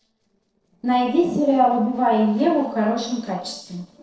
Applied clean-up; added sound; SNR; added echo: neural separator model SepFormer DNS4.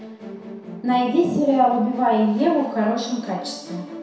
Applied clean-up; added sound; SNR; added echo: none; Musical instrument; 15 dB; reverberation time 0.7 s.